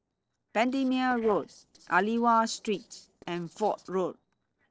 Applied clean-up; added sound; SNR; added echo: neural separator model SepFormer DNS4.